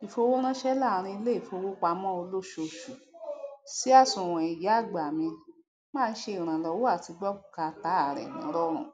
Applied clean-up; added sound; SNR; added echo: none; none; none; none.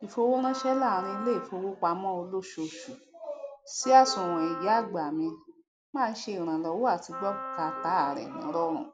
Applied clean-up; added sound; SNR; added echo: none; Wind instrument, woodwind instrument; 10 dB; none.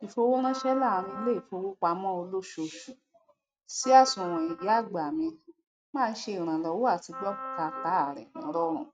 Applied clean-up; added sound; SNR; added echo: neural mask model RNNoise.